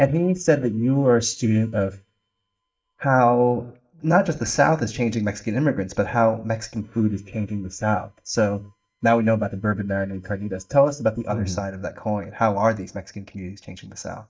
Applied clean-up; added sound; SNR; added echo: neural mask model DeepFilterNet 3.